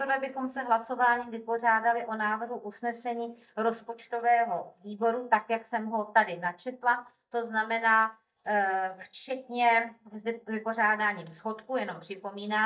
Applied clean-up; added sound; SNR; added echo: neural mask model DeepFilterNet 3.